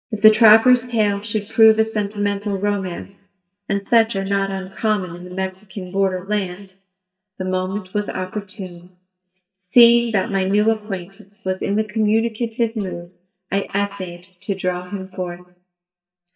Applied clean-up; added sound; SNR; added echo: neural mask model DeepFilterNet 3.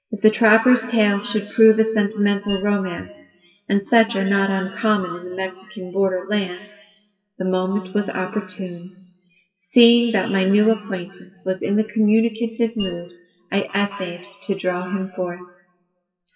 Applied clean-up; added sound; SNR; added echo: classical method WPE with log-MMSE.